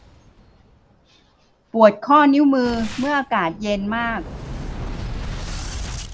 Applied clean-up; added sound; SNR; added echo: none; Boom; 11 dB; none.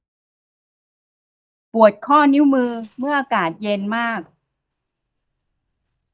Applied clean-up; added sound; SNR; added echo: neural mask model DeepFilterNet 3.